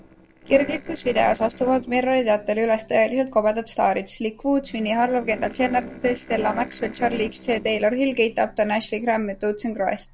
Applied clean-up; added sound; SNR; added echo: neural separator model SepFormer DNS4.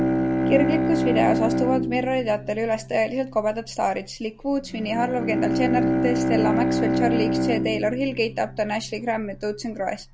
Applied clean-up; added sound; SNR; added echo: none; Bowed string instrument; 0 dB; none.